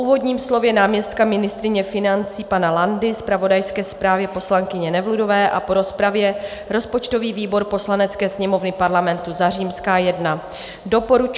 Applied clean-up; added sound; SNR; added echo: none; none; none; none.